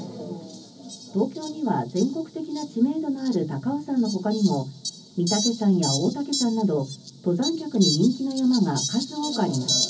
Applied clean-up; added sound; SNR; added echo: none; Fowl; 8 dB; reverberation time 0.3 s.